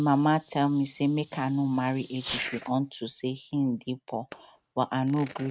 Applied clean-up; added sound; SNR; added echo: neural mask model RNNoise.